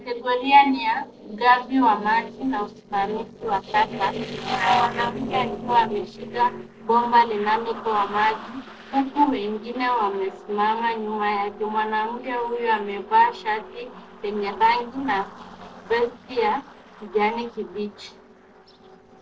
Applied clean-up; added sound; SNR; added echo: neural separator model SepFormer DNS4.